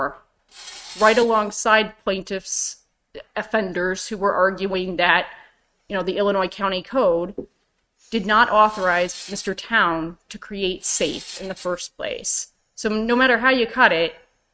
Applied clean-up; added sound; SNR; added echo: neural mask model RNNoise.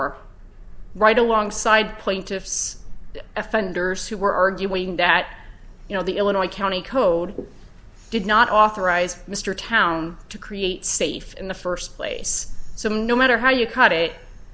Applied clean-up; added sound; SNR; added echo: none; none; none; none.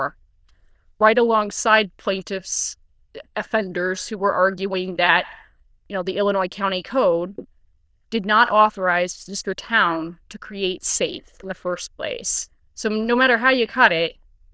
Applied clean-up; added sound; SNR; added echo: neural diffusion model UNIVERSE++.